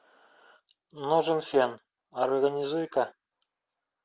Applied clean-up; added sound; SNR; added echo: none; none; none; none.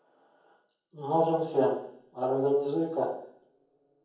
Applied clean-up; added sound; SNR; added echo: none; none; none; reverberation time 0.7 s.